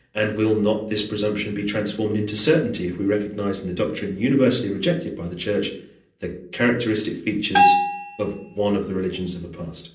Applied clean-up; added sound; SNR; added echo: none; Bell; -2 dB; reverberation time 0.6 s.